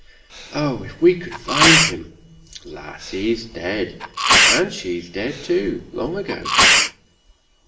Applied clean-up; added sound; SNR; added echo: none; Sneeze; -4 dB; reverberation time 0.9 s.